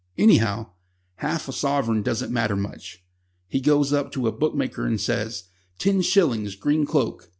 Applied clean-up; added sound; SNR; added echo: none; none; none; none.